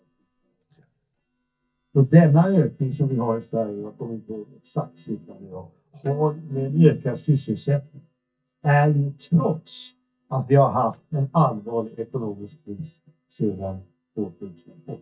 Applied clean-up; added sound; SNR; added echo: neural mask model DeepFilterNet 3.